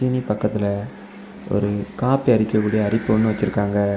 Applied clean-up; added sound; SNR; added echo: none; none; none; none.